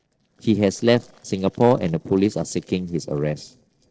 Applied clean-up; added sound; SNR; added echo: neural separator model SepFormer DNS4.